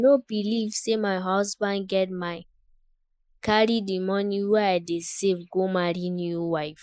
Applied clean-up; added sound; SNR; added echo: neural mask model Resemble Enhance denoiser.